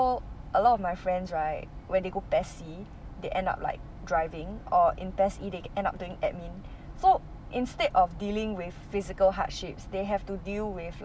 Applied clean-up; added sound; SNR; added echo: none; none; none; none.